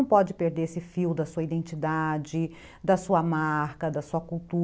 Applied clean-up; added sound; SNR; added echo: none; none; none; none.